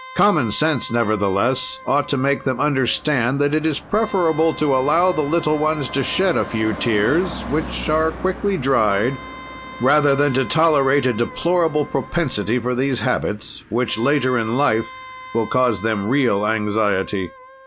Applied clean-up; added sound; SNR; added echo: none; Car passing by + Wind instrument, woodwind instrument; 15 dB; none.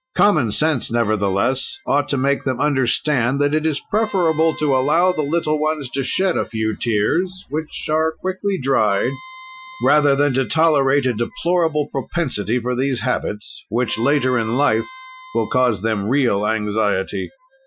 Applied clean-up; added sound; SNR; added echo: classical method Wiener filter.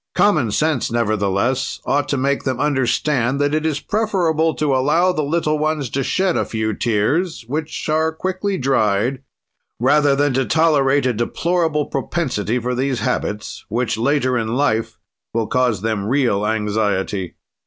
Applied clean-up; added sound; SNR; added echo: none; none; none; none.